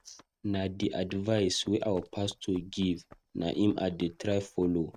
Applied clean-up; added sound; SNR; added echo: neural mask model RNNoise.